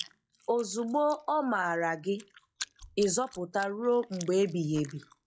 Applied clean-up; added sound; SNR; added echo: classical method log-MMSE.